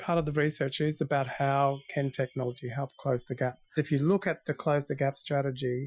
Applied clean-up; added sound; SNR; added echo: classical method Wiener filter.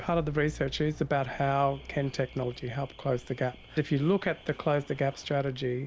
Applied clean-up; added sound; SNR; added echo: none; Alarm / Car; 18 dB; none.